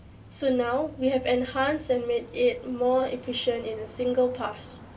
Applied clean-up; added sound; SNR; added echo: none; Bicycle; 19 dB; reverberation time 0.2 s.